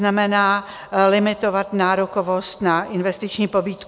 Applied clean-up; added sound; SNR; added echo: none; none; none; none.